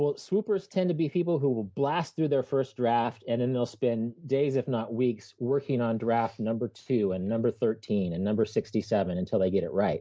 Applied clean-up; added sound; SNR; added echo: none; none; none; none.